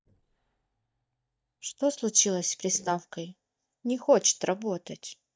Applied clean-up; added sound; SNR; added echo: neural mask model DeepFilterNet 3.